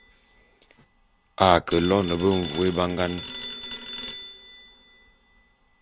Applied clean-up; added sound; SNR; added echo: none; Telephone; 8 dB; none.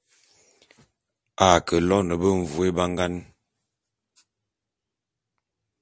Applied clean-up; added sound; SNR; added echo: none; none; none; none.